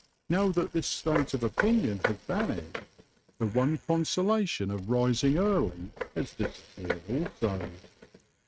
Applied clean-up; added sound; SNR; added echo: neural mask model RNNoise.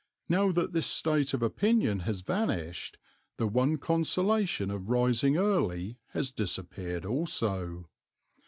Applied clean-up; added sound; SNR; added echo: none; none; none; none.